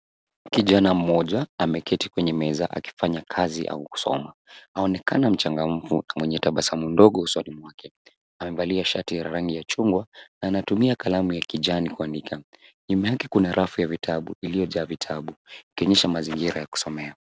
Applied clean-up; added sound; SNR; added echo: none; none; none; none.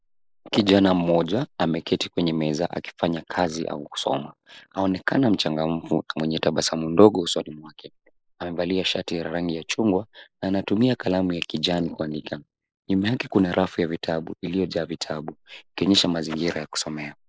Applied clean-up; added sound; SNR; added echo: neural mask model Resemble Enhance denoiser.